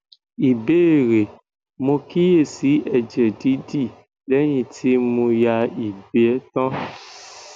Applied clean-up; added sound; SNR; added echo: none; none; none; none.